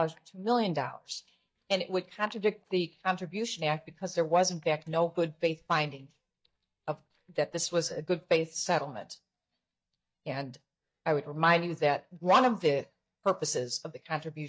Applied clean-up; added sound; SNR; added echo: neural mask model DeepFilterNet 3.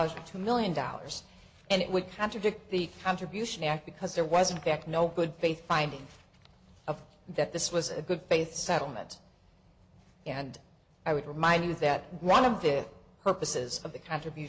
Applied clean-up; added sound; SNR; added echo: none; none; none; none.